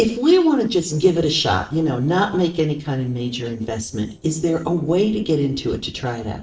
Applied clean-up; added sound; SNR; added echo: neural separator model SepFormer DNS4.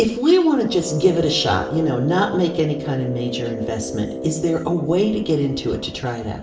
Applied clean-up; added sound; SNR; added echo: none; Brass instrument; 10 dB; reverberation time 0.7 s.